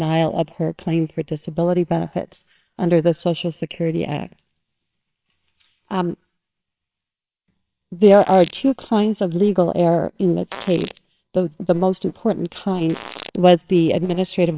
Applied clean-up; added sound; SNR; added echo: neural separator model SepFormer WHAMR!.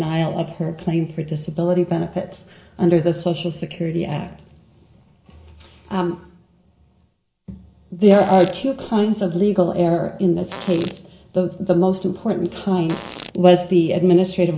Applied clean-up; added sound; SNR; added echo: none; Fart; 17 dB; reverberation time 0.6 s.